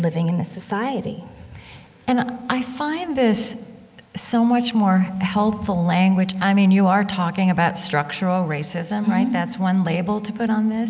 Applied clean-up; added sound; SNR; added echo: none; none; none; none.